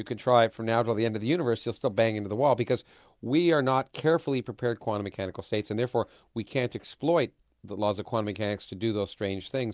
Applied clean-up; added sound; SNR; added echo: none; none; none; none.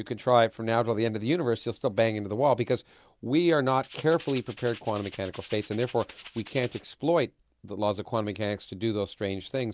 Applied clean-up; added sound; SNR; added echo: none; Rattle (instrument); 20 dB; none.